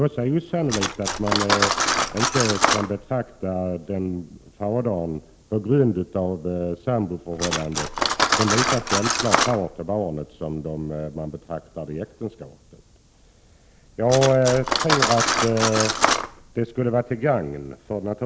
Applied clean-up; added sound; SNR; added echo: none; Cutlery, silverware; 2 dB; none.